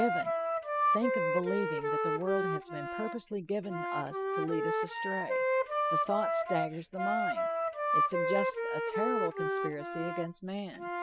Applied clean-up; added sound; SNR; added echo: none; Wind instrument, woodwind instrument; -4 dB; none.